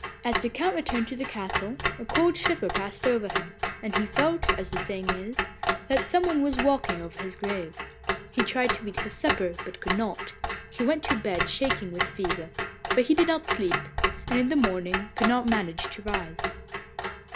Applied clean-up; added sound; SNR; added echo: none; Clock; 2 dB; none.